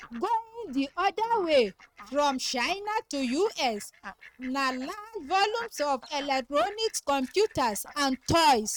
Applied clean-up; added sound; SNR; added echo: neural mask model RNNoise.